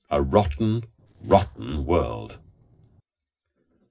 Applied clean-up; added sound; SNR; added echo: neural separator model SepFormer DNS4.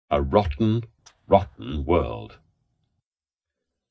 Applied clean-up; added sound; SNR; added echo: neural mask model DeepFilterNet 3.